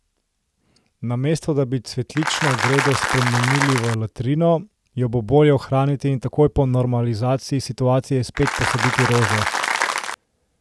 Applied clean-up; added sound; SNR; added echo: none; Applause; 2 dB; none.